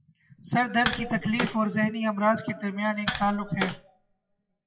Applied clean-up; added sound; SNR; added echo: classical method WPE with log-MMSE.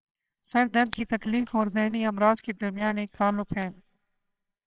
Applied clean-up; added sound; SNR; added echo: neural separator model SepFormer WHAMR!.